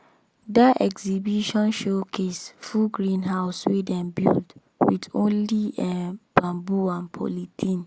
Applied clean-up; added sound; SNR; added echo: none; none; none; none.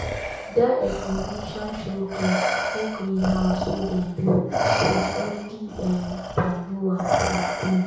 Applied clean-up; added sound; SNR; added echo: none; Respiratory sounds; 3 dB; reverberation time 0.6 s.